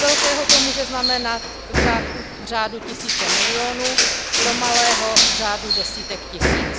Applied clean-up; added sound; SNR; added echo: none; Crushing; -5 dB; none.